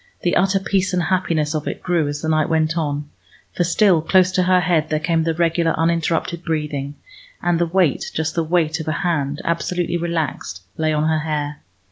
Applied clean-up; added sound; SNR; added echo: none; none; none; none.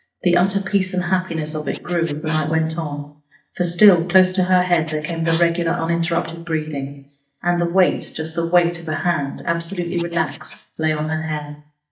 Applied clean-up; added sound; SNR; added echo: neural mask model DeepFilterNet 3.